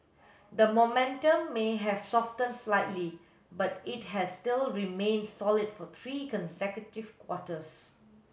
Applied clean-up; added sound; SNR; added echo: none; none; none; none.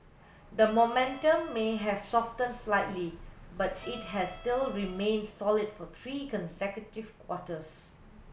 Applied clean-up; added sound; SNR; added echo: none; Bird vocalization, bird call, bird song + Bowed string instrument; 18 dB; none.